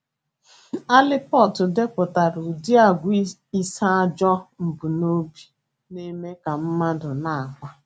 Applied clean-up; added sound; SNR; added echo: none; none; none; none.